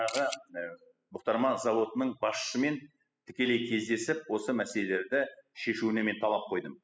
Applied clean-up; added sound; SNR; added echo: classical method spectral subtraction.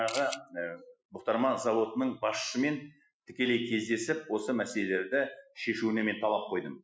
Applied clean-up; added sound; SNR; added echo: classical method Wiener filter.